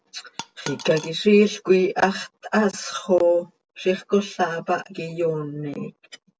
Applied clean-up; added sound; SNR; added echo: none; Coin (dropping); 13 dB; none.